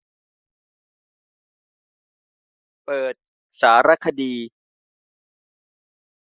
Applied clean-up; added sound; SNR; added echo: neural mask model Resemble Enhance denoiser.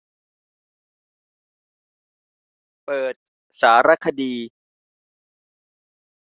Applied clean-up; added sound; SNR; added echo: none; none; none; none.